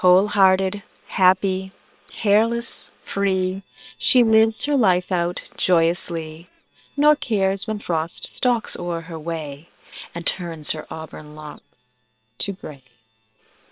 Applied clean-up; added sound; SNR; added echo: neural separator model SepFormer WHAM!.